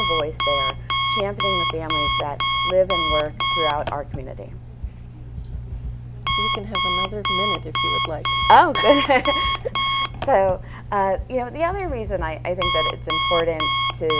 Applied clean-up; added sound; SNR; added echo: none; Alarm; 0 dB; none.